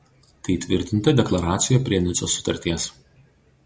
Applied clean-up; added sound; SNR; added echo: none; none; none; none.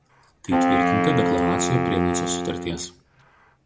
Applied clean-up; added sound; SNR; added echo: none; Wind instrument, woodwind instrument; -4 dB; none.